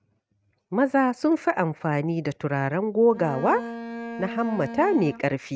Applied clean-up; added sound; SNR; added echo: neural mask model RNNoise.